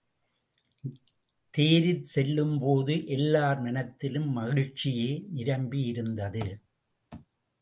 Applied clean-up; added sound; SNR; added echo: none; none; none; none.